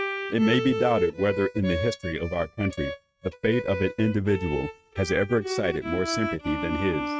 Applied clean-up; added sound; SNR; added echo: neural mask model RNNoise.